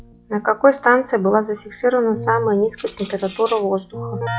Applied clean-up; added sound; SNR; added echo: classical method log-MMSE.